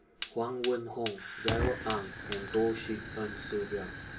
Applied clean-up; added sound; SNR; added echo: none; Fire; -3 dB; reverberation time 0.2 s.